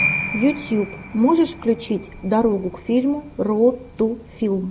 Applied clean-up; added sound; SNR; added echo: none; Piano; 10 dB; none.